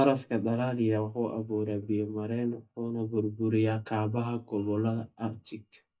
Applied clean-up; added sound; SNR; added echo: neural mask model DeepFilterNet 3.